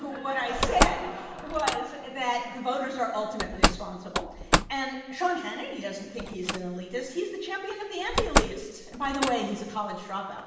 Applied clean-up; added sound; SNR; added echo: none; Slam; 0 dB; reverberation time 1.1 s.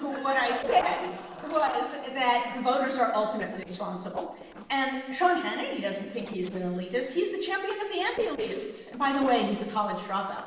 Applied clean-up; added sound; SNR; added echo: neural separator model SepFormer DNS4.